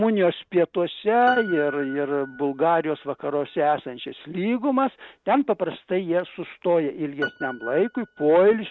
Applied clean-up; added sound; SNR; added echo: neural mask model RNNoise.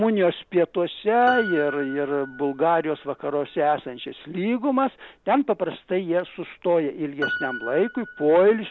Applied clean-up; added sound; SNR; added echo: none; Piano; 14 dB; none.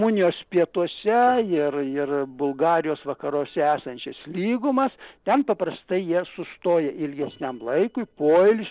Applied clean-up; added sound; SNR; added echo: neural separator model SepFormer DNS4.